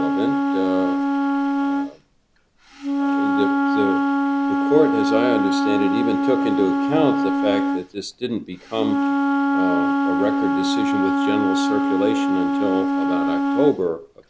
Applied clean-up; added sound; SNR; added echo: none; Wind instrument, woodwind instrument; -5 dB; none.